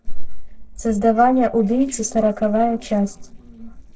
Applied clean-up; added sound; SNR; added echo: neural separator model SepFormer DNS4.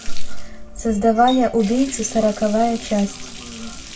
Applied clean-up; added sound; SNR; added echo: none; Water tap, faucet; 20 dB; reverberation time 0.2 s.